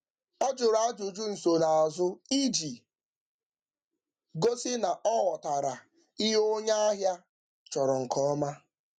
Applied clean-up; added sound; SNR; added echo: none; none; none; none.